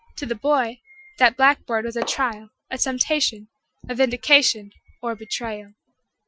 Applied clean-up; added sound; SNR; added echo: classical method Wiener filter.